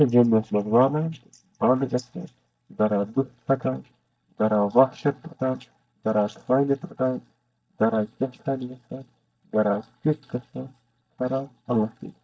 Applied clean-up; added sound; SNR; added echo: neural mask model DeepFilterNet 3.